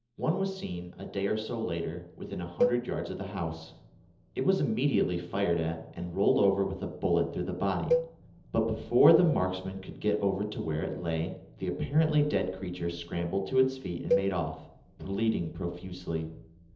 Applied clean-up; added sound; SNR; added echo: none; Cowbell; 5 dB; reverberation time 1.2 s.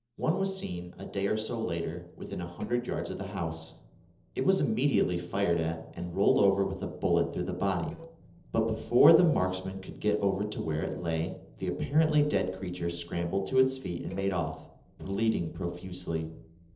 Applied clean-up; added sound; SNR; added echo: neural separator model SepFormer DNS4.